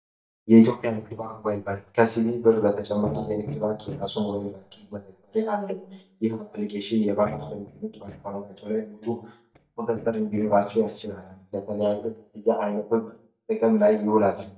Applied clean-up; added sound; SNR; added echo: neural mask model DeepFilterNet 3.